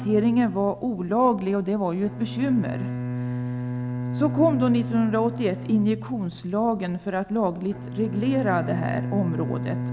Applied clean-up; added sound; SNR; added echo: none; Bowed string instrument; 7 dB; none.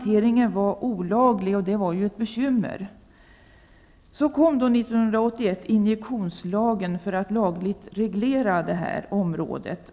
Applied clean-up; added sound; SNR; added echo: none; none; none; none.